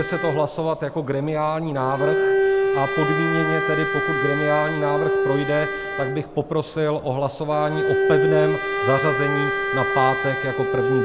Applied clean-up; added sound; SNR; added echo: none; Bowed string instrument; 0 dB; none.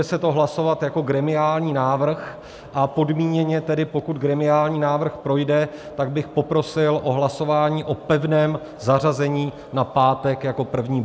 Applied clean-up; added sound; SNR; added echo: none; none; none; none.